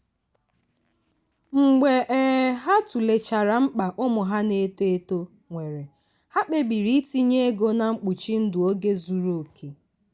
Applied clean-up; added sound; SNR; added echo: none; none; none; none.